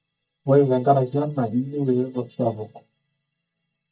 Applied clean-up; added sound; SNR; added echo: neural mask model DeepFilterNet 3.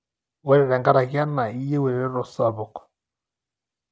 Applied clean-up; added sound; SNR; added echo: none; none; none; none.